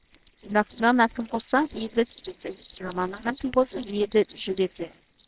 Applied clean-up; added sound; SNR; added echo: neural separator model SepFormer WHAMR!.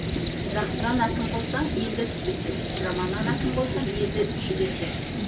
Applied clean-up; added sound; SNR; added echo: none; Cricket; -2 dB; reverberation time 0.2 s.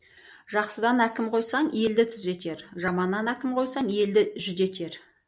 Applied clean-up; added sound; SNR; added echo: none; none; none; none.